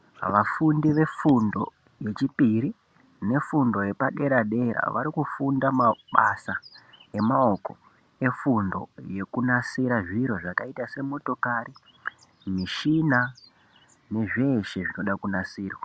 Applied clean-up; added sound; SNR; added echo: none; none; none; none.